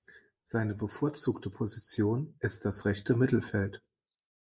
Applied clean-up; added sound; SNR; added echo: neural mask model Resemble Enhance denoiser.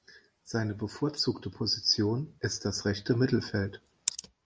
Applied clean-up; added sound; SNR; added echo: none; none; none; none.